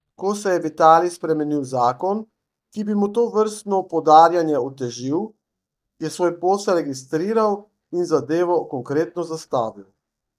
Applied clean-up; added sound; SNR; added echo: neural mask model DeepFilterNet 3.